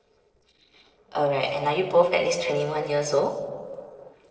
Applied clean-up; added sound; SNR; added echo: neural separator model SepFormer DNS4.